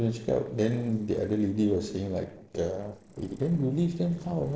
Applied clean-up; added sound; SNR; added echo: neural separator model SepFormer DNS4.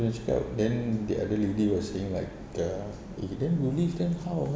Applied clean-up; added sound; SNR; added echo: none; none; none; none.